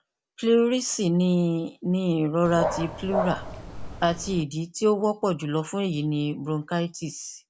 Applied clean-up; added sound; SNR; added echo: none; Dog; 6 dB; none.